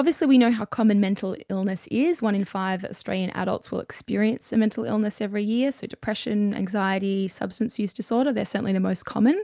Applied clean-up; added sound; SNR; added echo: none; none; none; none.